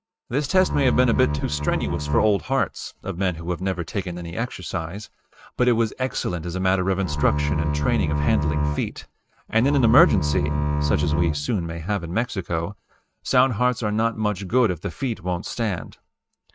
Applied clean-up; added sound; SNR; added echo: neural mask model RNNoise.